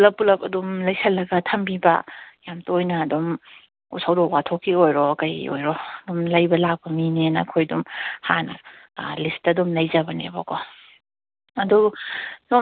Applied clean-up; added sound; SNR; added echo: none; none; none; none.